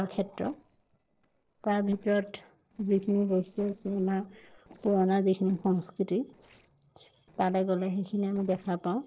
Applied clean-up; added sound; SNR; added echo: neural separator model SepFormer DNS4.